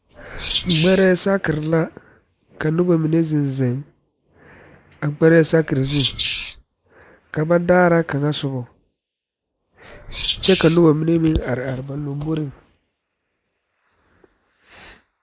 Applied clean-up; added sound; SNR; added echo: neural mask model Resemble Enhance denoiser.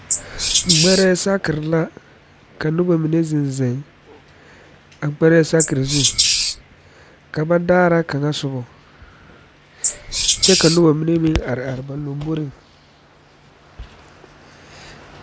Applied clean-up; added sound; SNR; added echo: none; Wild animals; -1 dB; none.